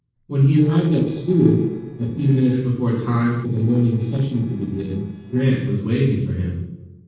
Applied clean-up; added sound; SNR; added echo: neural separator model SepFormer DNS4.